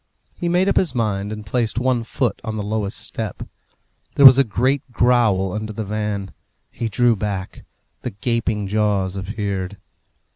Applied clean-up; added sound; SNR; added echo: none; none; none; none.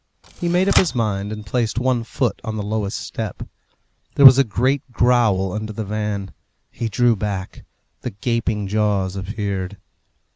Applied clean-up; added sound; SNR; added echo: none; Typewriter; 13 dB; none.